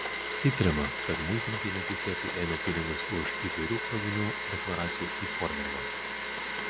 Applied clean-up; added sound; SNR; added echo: none; Domestic sounds, home sounds; -1 dB; none.